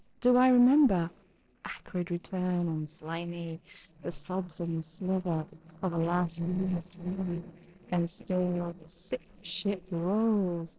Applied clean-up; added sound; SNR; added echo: neural separator model SepFormer DNS4.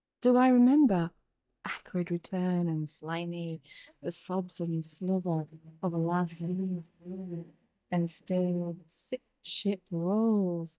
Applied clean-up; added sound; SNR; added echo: neural mask model DeepFilterNet 3.